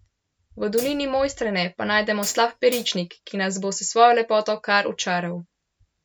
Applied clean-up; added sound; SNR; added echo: none; Hi-hat; 14 dB; none.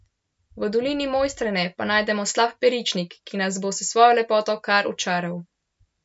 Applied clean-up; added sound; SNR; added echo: none; none; none; none.